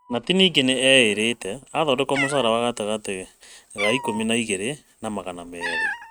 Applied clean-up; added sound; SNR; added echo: neural mask model RNNoise.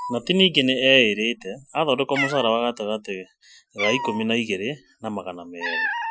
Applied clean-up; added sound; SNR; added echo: classical method Wiener filter.